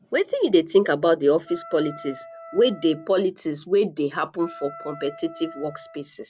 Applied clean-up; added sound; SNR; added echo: none; Wind instrument, woodwind instrument; 18 dB; none.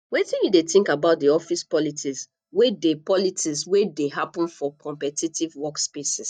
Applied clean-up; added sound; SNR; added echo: neural mask model DeepFilterNet 3.